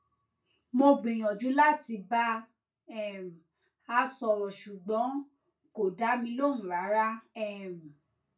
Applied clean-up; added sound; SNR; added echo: none; none; none; reverberation time 0.2 s.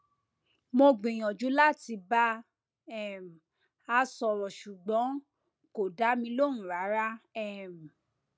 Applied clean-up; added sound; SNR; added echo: none; none; none; none.